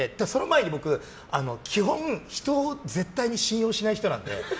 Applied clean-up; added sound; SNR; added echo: none; none; none; none.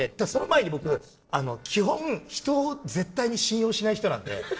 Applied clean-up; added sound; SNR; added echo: neural separator model SepFormer DNS4.